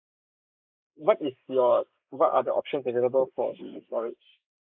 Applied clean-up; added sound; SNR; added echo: neural mask model Resemble Enhance denoiser.